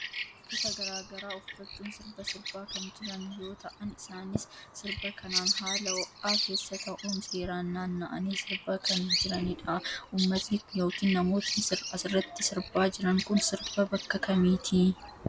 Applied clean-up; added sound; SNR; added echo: none; Bird vocalization, bird call, bird song; 5 dB; none.